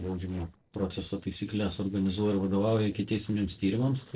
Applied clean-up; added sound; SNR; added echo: neural separator model SepFormer DNS4.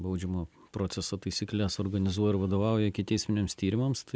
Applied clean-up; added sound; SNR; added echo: none; none; none; none.